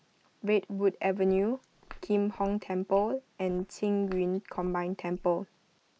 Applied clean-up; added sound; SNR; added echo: neural mask model Resemble Enhance denoiser.